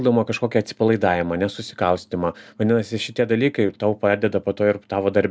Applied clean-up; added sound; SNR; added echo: none; none; none; none.